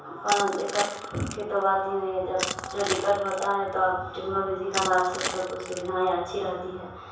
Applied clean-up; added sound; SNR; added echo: none; Crushing; 8 dB; reverberation time 0.7 s.